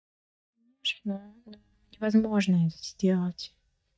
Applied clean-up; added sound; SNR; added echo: neural mask model DeepFilterNet 3.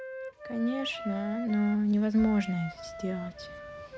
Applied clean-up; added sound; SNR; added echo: none; Wind instrument, woodwind instrument; 12 dB; none.